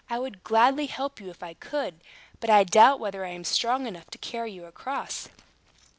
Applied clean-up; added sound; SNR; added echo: none; none; none; none.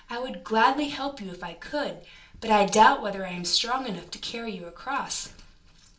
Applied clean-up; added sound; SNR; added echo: none; none; none; reverberation time 0.3 s.